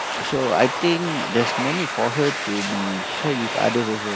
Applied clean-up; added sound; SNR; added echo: none; Domestic sounds, home sounds; 3 dB; none.